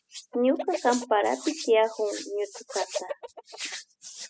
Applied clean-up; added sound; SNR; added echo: classical method spectral subtraction.